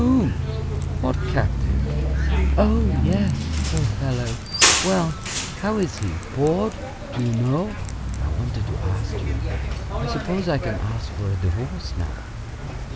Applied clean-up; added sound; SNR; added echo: none; Bus; -1 dB; none.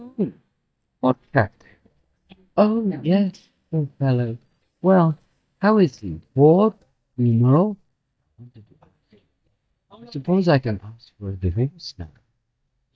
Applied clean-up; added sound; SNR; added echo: neural mask model DeepFilterNet 3.